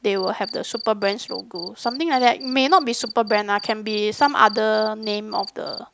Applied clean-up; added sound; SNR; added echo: none; Cricket; 15 dB; none.